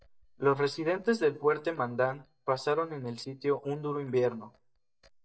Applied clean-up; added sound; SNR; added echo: neural mask model DeepFilterNet 3.